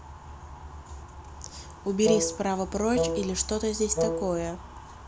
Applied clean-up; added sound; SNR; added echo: none; Wind instrument, woodwind instrument; 1 dB; none.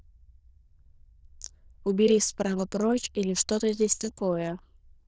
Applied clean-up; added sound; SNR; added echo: neural diffusion model UNIVERSE++.